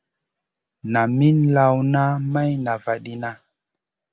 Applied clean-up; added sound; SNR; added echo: none; none; none; none.